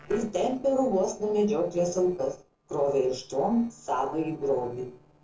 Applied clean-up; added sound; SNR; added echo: neural separator model SepFormer DNS4.